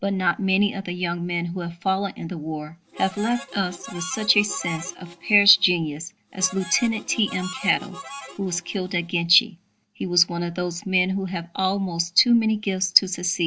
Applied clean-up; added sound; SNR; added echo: none; Harmonica; 15 dB; none.